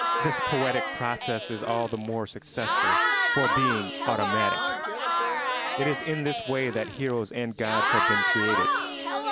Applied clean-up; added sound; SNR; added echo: none; Crowd / Cheering; -3 dB; none.